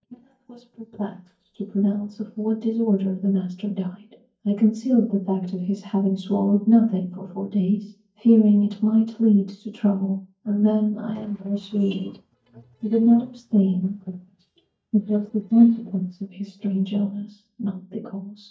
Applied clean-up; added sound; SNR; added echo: neural mask model DeepFilterNet 3.